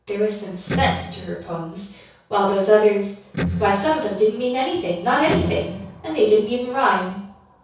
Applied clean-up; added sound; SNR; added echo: none; Electric guitar; 8 dB; reverberation time 0.6 s.